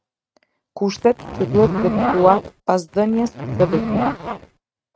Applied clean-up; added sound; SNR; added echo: neural mask model RNNoise.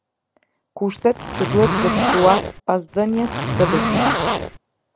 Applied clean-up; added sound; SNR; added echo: none; Zipper (clothing); -1 dB; none.